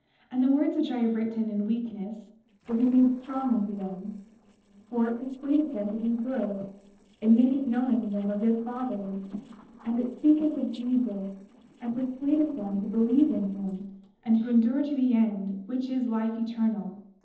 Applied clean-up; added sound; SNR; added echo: neural separator model SepFormer DNS4.